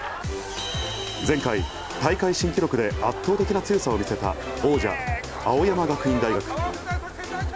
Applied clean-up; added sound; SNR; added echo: none; Stream; 20 dB; none.